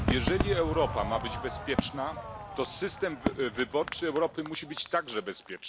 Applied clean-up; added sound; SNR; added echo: none; Crowd / Fireworks; 4 dB; none.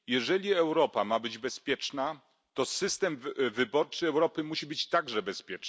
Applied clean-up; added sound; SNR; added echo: none; none; none; none.